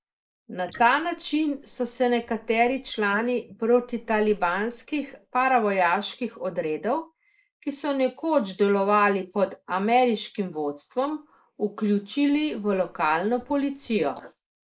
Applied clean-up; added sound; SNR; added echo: neural mask model Resemble Enhance denoiser.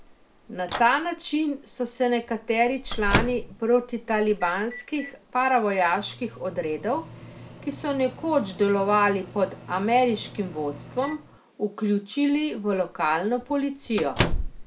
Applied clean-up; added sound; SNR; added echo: none; Microwave oven; 9 dB; none.